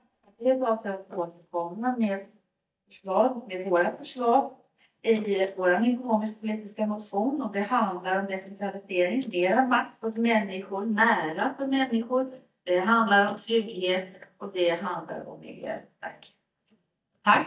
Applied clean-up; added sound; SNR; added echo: neural mask model DeepFilterNet 3.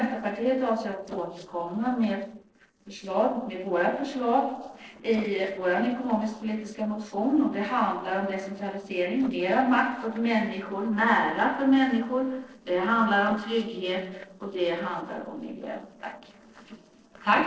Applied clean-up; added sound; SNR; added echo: neural separator model SepFormer DNS4.